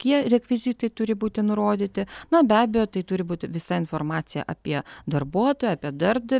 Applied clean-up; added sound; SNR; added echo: none; none; none; none.